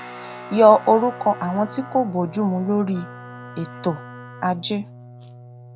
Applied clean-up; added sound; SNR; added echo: none; Guitar + Wind instrument, woodwind instrument; 16 dB; none.